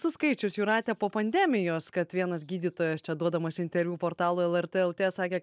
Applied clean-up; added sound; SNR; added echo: none; none; none; none.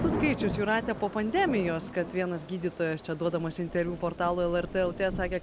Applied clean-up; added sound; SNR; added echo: none; Thunder / Rain; 8 dB; none.